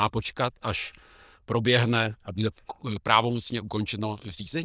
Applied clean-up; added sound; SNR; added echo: neural diffusion model UNIVERSE++.